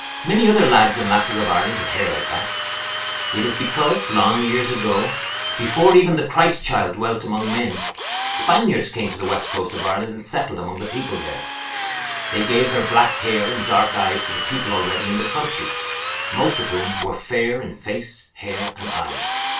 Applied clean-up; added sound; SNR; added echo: none; Drill; 5 dB; reverberation time 0.2 s.